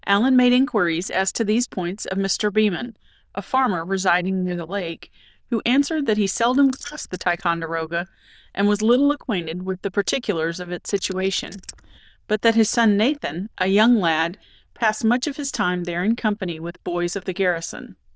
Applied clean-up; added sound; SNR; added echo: neural diffusion model UNIVERSE++.